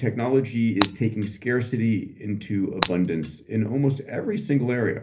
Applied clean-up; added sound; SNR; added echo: none; Shatter; 11 dB; reverberation time 0.3 s.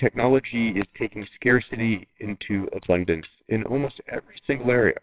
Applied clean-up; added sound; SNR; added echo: neural separator model SepFormer WHAMR!.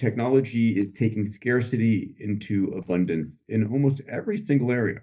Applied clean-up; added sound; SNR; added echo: neural mask model DeepFilterNet 3.